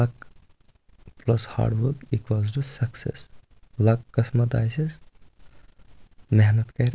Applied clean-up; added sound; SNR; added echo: none; none; none; none.